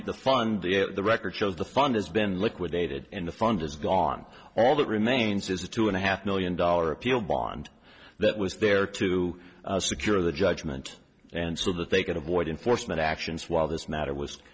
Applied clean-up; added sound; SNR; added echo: none; none; none; none.